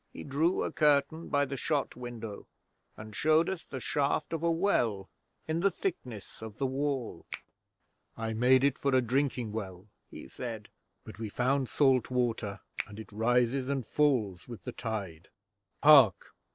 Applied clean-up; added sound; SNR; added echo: neural separator model SepFormer DNS4.